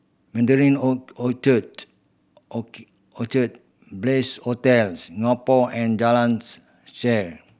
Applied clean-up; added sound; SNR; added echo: none; none; none; none.